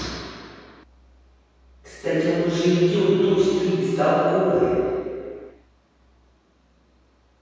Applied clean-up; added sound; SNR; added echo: none; none; none; reverberation time 2.2 s.